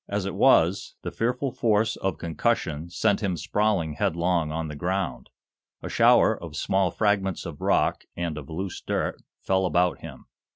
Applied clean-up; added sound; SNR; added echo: none; none; none; none.